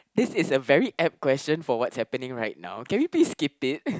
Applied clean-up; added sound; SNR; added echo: none; none; none; none.